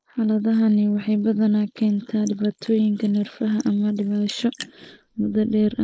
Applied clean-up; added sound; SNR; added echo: neural mask model Resemble Enhance denoiser.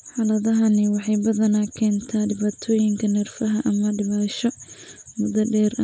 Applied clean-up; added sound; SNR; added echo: none; none; none; none.